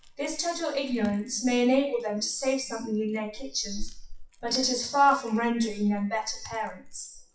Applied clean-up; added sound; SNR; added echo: classical method WPE with log-MMSE.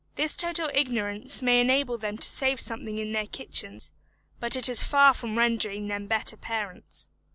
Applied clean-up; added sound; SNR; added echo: none; none; none; none.